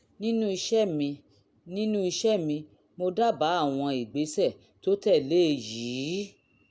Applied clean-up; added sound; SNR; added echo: none; none; none; none.